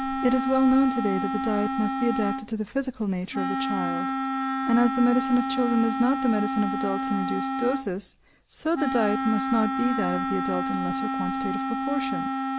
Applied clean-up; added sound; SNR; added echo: none; Wind instrument, woodwind instrument; 2 dB; none.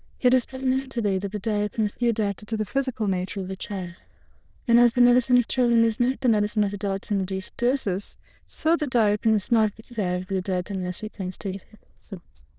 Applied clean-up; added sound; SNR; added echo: neural diffusion model UNIVERSE++.